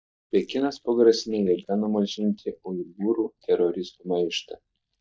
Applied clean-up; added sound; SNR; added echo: neural mask model DeepFilterNet 3.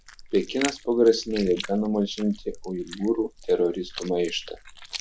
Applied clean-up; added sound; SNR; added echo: none; Chewing, mastication; 14 dB; none.